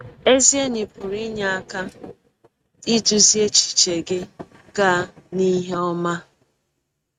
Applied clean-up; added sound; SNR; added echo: neural mask model RNNoise.